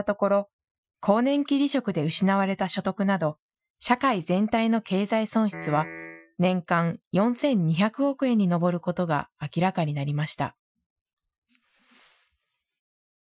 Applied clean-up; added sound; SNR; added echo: classical method Wiener filter.